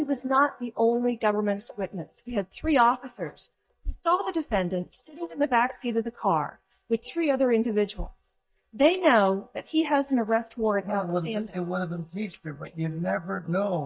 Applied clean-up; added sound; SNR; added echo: neural mask model DeepFilterNet 3.